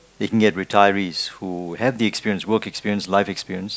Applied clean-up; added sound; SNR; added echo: none; none; none; none.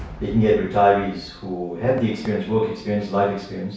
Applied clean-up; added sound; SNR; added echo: none; Cheering / Fireworks; 19 dB; reverberation time 0.6 s.